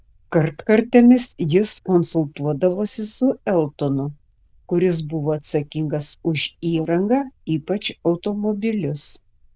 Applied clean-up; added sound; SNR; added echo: neural diffusion model UNIVERSE++.